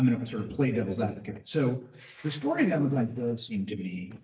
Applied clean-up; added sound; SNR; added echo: neural mask model DeepFilterNet 3.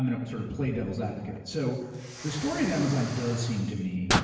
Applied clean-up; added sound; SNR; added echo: none; Explosion; 7 dB; reverberation time 1.2 s.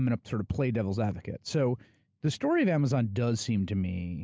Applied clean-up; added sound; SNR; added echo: none; none; none; none.